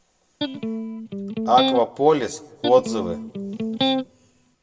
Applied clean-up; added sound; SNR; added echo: none; Electric guitar; 3 dB; reverberation time 1.3 s.